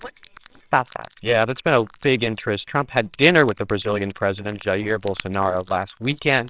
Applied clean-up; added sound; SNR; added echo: neural separator model SepFormer WHAMR!.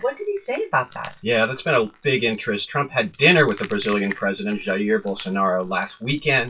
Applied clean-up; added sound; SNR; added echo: classical method WPE with log-MMSE.